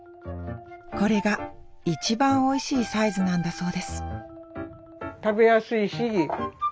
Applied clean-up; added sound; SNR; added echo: none; none; none; none.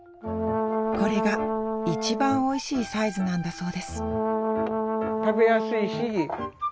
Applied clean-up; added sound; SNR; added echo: none; Brass instrument; 0 dB; none.